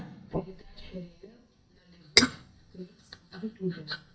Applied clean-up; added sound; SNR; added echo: neural mask model DeepFilterNet 3.